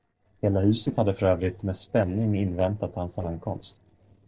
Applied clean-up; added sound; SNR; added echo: neural separator model SepFormer DNS4.